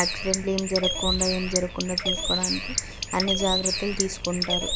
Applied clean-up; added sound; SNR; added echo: none; Bird; 0 dB; none.